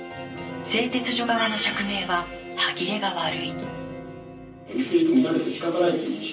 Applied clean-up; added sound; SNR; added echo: none; Piano; 16 dB; reverberation time 0.3 s.